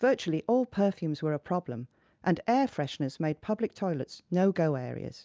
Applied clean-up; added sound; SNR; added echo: none; none; none; none.